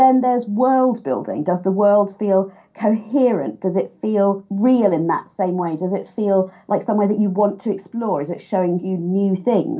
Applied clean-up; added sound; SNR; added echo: none; none; none; reverberation time 0.3 s.